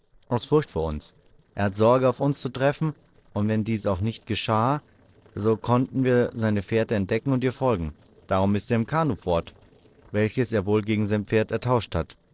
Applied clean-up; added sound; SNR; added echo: neural separator model SepFormer DNS4.